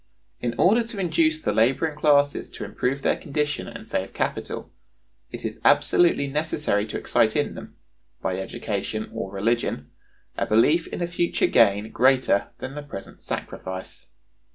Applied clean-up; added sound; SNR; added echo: none; none; none; none.